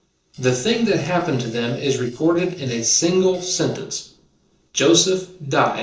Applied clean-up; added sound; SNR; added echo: neural separator model SepFormer DNS4.